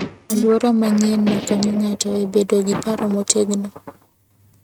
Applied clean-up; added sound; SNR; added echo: neural mask model RNNoise.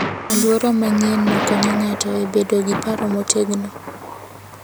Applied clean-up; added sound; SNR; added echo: none; Thunder; 7 dB; none.